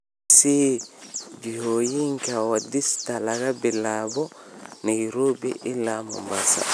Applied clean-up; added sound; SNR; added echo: none; none; none; none.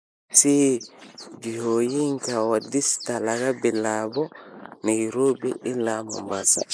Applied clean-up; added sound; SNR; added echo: neural mask model Resemble Enhance denoiser.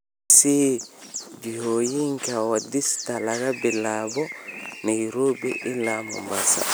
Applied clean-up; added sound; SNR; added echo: none; Bird; 14 dB; none.